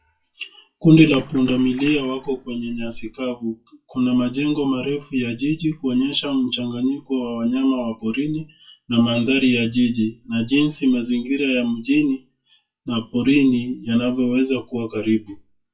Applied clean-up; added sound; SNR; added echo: classical method WPE with log-MMSE.